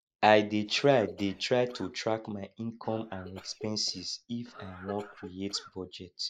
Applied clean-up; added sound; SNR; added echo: neural mask model Resemble Enhance denoiser.